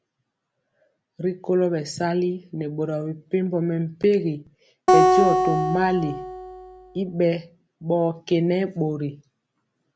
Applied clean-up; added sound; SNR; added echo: none; Acoustic guitar; -4 dB; none.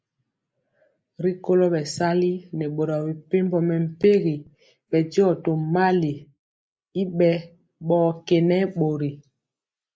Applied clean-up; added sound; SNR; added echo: neural mask model Resemble Enhance denoiser.